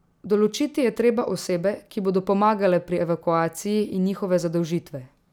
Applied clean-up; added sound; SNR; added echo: none; none; none; none.